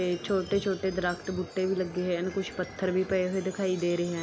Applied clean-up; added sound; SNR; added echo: none; Chime; 19 dB; none.